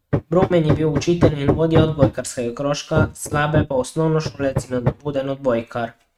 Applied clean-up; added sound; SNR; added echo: neural mask model RNNoise.